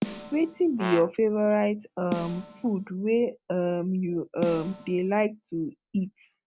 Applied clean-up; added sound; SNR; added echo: none; Brass instrument + Snare drum; 12 dB; none.